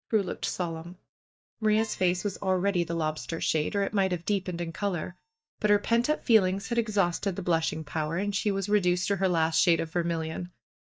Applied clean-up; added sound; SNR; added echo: neural mask model DeepFilterNet 3.